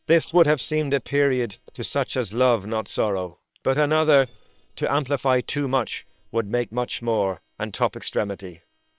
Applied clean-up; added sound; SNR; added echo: neural separator model SepFormer WHAM!.